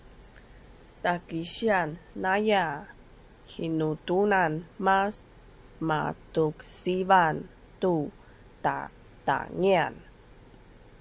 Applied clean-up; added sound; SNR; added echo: none; none; none; none.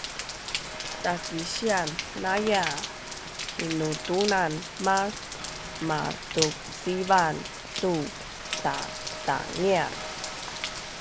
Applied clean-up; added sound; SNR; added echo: none; Rain; 6 dB; none.